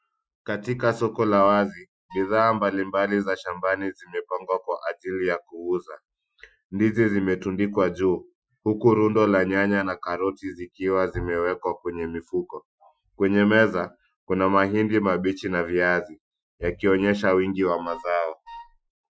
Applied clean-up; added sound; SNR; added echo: classical method Wiener filter.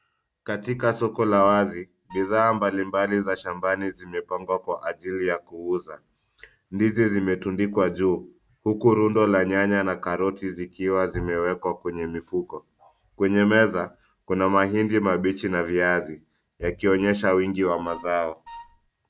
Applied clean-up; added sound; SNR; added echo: none; Wind instrument, woodwind instrument; 20 dB; none.